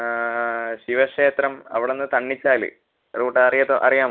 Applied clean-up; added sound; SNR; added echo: none; none; none; none.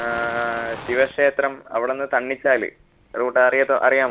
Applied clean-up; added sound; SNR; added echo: none; Fire; 19 dB; none.